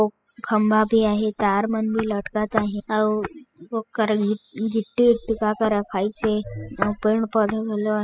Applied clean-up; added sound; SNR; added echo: classical method spectral subtraction.